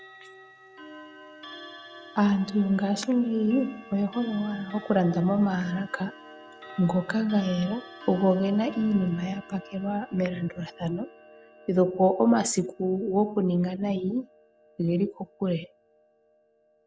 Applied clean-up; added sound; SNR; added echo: none; Clock; 20 dB; none.